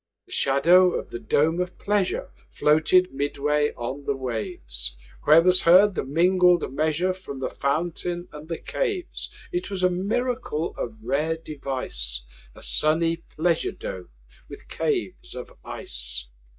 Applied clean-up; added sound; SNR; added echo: neural mask model DeepFilterNet 3.